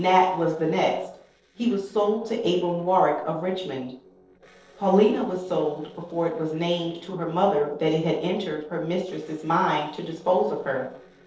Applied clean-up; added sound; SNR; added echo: neural separator model SepFormer DNS4.